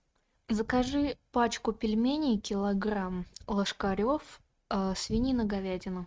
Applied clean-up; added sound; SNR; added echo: neural mask model RNNoise.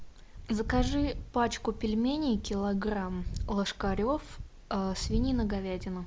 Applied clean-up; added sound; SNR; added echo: none; Wind; 6 dB; none.